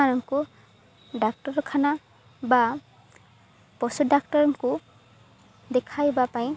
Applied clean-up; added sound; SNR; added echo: none; none; none; none.